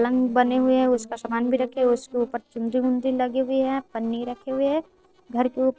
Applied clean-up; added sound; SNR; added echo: neural separator model SepFormer DNS4.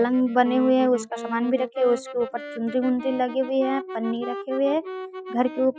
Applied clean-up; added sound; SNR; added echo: classical method Wiener filter.